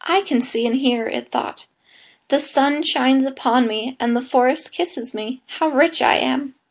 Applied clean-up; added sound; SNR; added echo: none; none; none; none.